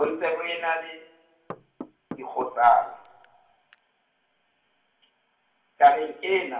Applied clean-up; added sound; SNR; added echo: none; Knock / Wood; 18 dB; reverberation time 0.8 s.